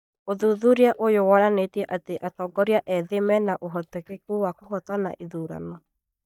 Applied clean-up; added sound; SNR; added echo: neural mask model DeepFilterNet 3.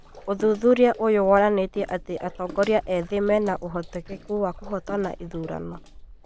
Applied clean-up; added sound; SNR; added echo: none; Mechanical fan + Bathtub (filling or washing) / Water / Splash, splatter; 17 dB; none.